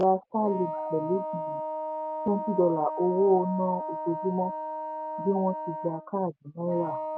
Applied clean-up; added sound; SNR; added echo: neural mask model RNNoise.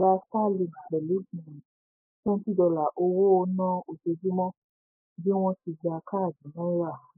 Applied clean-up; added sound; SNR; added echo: neural mask model Resemble Enhance denoiser.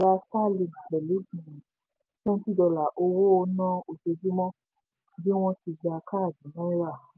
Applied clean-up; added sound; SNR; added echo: none; none; none; none.